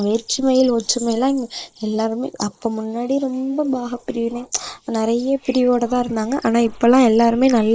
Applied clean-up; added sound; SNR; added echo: neural mask model Resemble Enhance denoiser.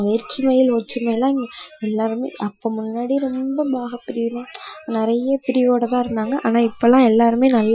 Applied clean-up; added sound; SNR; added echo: classical method Wiener filter.